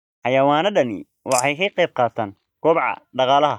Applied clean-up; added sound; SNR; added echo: neural mask model DeepFilterNet 3.